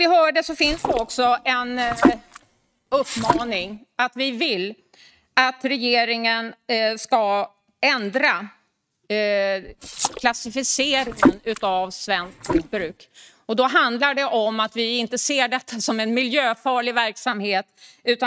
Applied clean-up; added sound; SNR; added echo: neural mask model RNNoise.